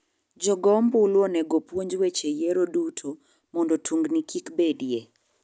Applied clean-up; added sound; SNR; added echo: none; none; none; none.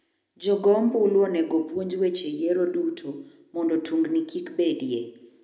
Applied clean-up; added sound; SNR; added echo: none; none; none; reverberation time 0.7 s.